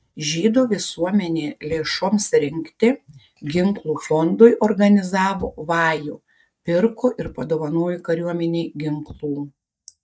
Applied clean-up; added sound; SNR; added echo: neural mask model DeepFilterNet 3.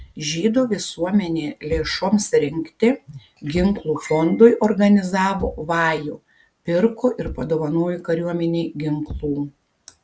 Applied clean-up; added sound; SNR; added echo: none; Thump, thud; 19 dB; none.